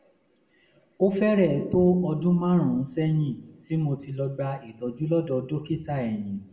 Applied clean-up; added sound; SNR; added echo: none; none; none; reverberation time 0.4 s.